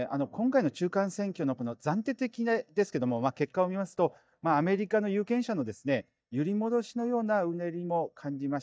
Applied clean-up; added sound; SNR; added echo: neural mask model DeepFilterNet 3.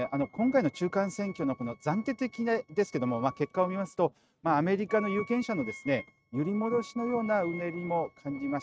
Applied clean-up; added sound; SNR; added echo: neural mask model RNNoise.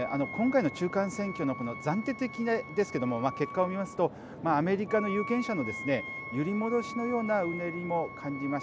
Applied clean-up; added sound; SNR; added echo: none; Wind instrument, woodwind instrument; 11 dB; none.